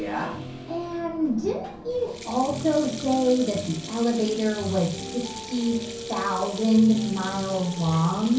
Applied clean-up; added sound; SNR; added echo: none; Sink (filling or washing); 16 dB; reverberation time 0.6 s.